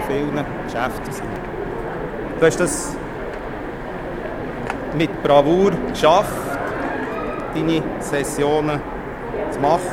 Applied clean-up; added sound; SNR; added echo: none; Train; 4 dB; none.